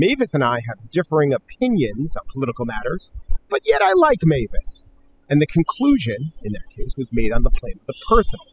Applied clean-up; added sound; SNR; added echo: classical method spectral subtraction.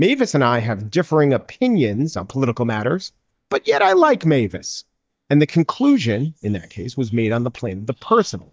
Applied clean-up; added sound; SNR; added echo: neural mask model DeepFilterNet 3.